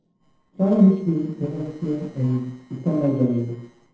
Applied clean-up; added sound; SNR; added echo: neural separator model SepFormer DNS4.